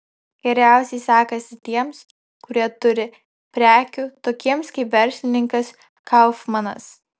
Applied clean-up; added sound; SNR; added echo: none; none; none; none.